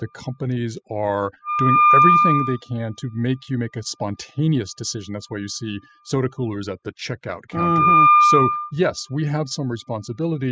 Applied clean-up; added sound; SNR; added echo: classical method spectral subtraction.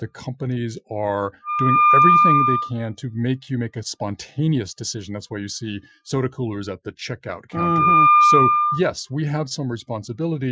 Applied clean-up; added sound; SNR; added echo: classical method Wiener filter.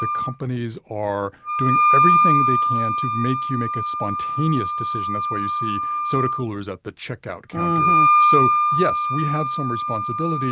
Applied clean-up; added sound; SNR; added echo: none; Wind instrument, woodwind instrument; -5 dB; none.